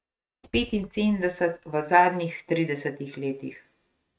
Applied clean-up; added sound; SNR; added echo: neural mask model RNNoise.